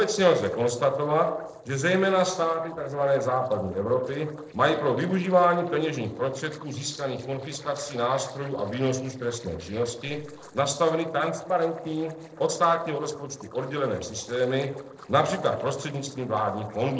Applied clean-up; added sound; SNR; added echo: neural separator model SepFormer DNS4.